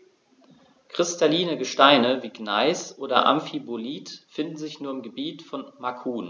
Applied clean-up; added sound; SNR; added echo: none; none; none; none.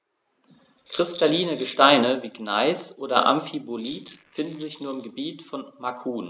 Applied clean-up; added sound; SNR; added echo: neural mask model Resemble Enhance denoiser.